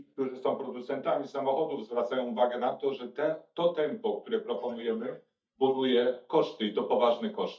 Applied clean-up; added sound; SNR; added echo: neural mask model DeepFilterNet 3.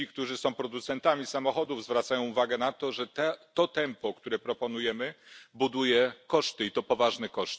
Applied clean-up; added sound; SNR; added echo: none; none; none; none.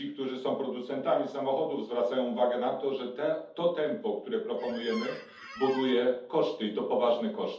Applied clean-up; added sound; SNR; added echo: none; Squeak; 14 dB; reverberation time 0.6 s.